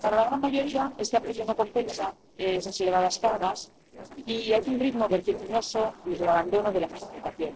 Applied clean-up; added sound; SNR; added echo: neural separator model SepFormer DNS4.